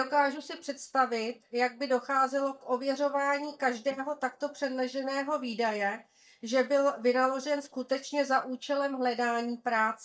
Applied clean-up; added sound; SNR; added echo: neural mask model DeepFilterNet 3.